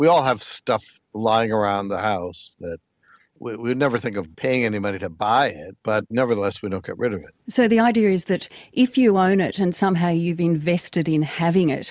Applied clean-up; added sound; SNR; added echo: none; none; none; none.